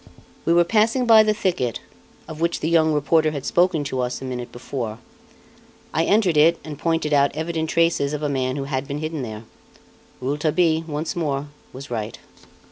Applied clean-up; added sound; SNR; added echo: none; none; none; none.